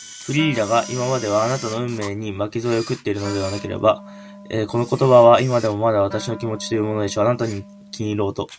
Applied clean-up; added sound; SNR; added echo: none; Camera + Wind instrument, woodwind instrument; 17 dB; none.